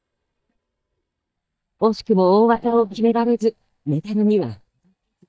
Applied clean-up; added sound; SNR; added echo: neural mask model DeepFilterNet 3.